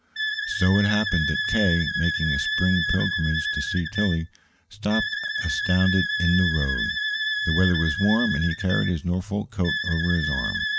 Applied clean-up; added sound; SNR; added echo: none; Wind instrument, woodwind instrument; 3 dB; none.